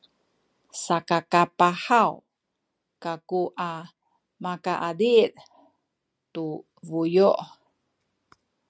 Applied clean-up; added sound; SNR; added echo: none; none; none; none.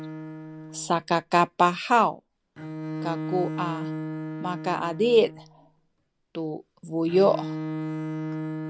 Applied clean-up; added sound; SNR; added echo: none; Bowed string instrument; 8 dB; none.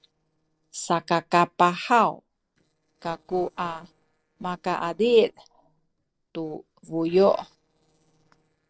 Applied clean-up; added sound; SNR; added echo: neural separator model SepFormer DNS4.